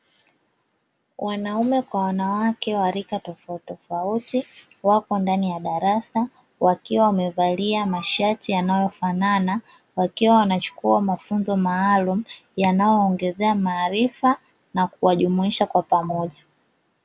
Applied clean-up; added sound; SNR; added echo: none; none; none; none.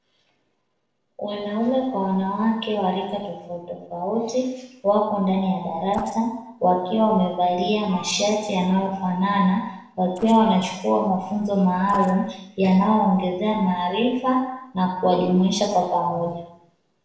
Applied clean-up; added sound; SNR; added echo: neural separator model SepFormer DNS4.